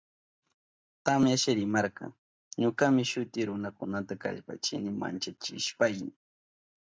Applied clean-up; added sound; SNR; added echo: none; none; none; none.